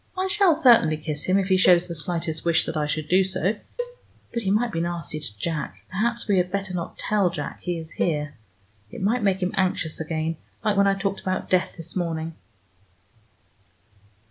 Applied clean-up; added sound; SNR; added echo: none; Cowbell; 12 dB; none.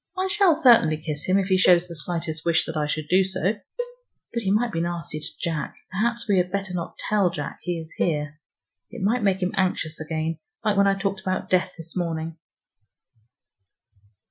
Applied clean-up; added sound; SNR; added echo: classical method Wiener filter.